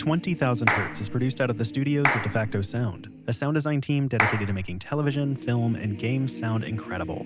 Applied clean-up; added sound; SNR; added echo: none; Clapping; 4 dB; none.